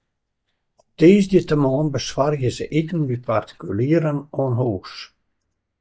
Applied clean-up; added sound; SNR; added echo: neural mask model DeepFilterNet 3.